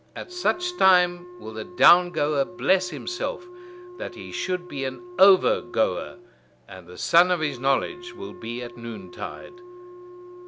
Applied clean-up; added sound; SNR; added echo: none; Wind instrument, woodwind instrument; 16 dB; none.